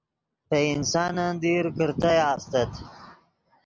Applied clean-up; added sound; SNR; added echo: none; none; none; none.